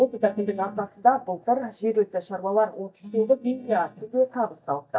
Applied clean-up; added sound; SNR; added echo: neural mask model DeepFilterNet 3.